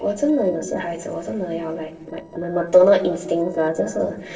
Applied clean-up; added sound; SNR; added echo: neural separator model SepFormer DNS4.